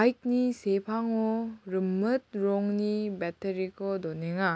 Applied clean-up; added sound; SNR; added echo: none; none; none; none.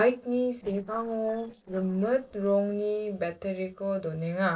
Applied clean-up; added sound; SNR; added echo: neural separator model SepFormer DNS4.